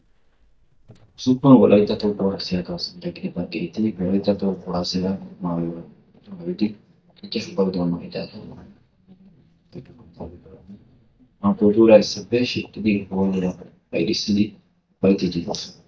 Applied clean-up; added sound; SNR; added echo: neural mask model DeepFilterNet 3.